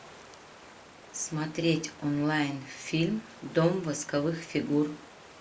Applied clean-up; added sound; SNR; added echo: none; Water; 20 dB; none.